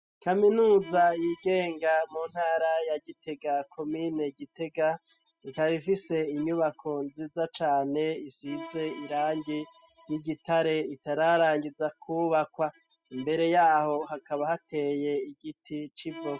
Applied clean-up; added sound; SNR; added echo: classical method spectral subtraction.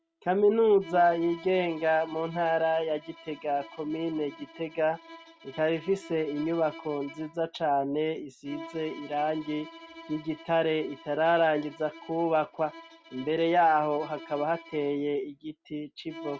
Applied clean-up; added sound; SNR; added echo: none; Bowed string instrument; 19 dB; none.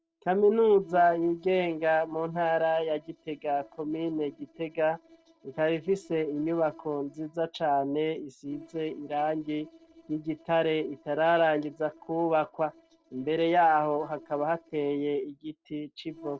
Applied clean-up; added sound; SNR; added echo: neural separator model SepFormer DNS4.